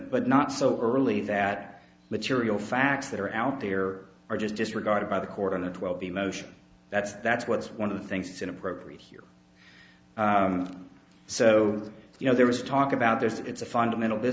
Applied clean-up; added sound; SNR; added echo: none; none; none; none.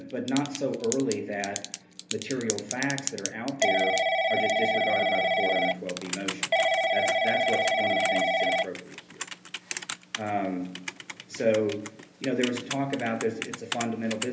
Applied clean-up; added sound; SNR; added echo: none; Telephone / Typing; -2 dB; reverberation time 0.3 s.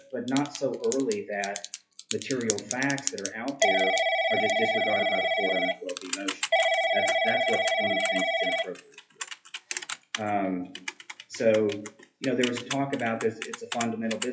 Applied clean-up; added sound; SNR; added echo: classical method WPE with log-MMSE.